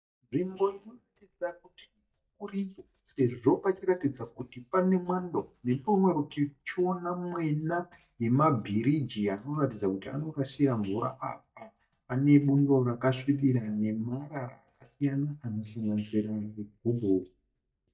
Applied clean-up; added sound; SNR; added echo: neural mask model DeepFilterNet 3.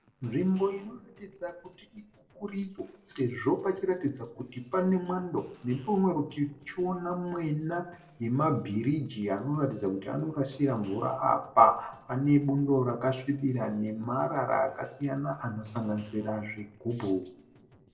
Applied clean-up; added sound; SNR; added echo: neural separator model SepFormer DNS4.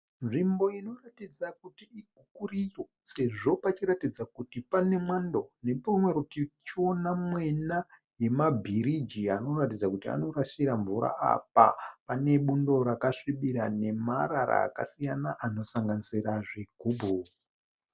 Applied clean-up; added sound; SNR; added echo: none; none; none; none.